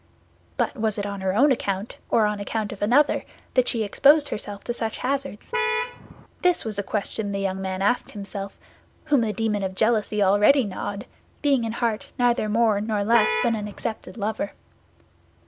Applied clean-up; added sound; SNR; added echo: none; Vehicle horn, car horn, honking; 4 dB; none.